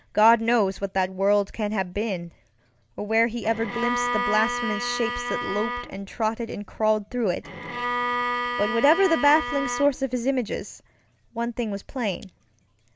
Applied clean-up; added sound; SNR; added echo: none; Bowed string instrument; 4 dB; none.